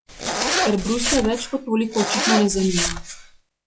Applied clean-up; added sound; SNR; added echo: classical method log-MMSE.